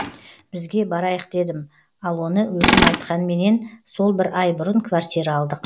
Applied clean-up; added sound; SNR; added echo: none; Tools; 4 dB; none.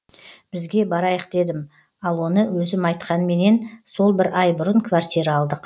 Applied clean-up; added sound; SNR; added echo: none; none; none; none.